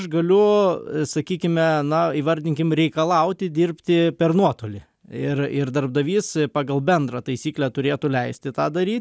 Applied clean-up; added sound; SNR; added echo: none; none; none; none.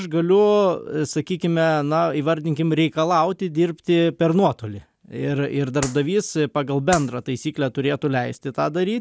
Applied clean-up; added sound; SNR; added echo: none; Clapping; 11 dB; none.